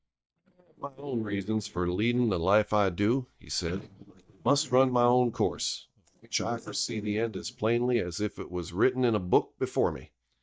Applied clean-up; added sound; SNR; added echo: neural mask model DeepFilterNet 3.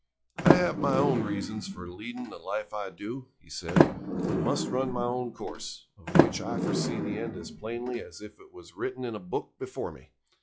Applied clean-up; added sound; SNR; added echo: classical method log-MMSE.